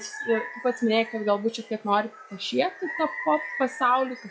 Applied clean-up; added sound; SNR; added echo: classical method log-MMSE.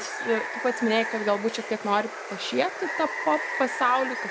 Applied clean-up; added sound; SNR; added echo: none; Water; 6 dB; none.